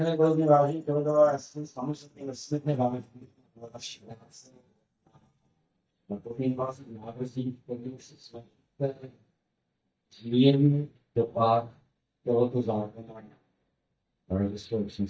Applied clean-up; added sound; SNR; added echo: neural mask model DeepFilterNet 3.